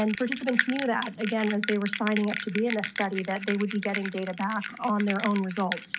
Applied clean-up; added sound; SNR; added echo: none; Bell; 7 dB; none.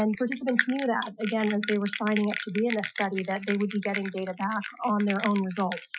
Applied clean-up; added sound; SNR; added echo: classical method Wiener filter.